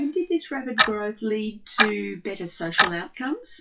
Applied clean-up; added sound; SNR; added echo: classical method WPE with log-MMSE.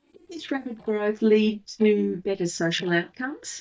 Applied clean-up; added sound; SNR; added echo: neural mask model DeepFilterNet 3.